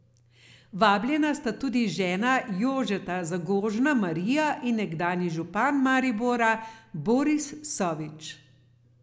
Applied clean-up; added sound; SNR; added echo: none; none; none; none.